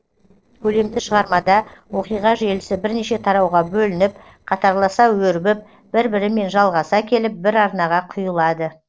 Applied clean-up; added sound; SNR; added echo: neural separator model SepFormer DNS4.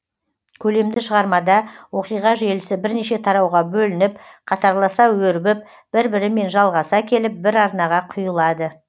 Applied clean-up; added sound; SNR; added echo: none; none; none; none.